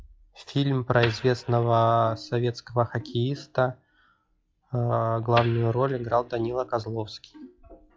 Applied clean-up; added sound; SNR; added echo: classical method log-MMSE.